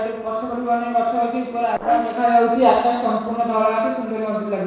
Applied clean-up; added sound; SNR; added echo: neural separator model SepFormer DNS4.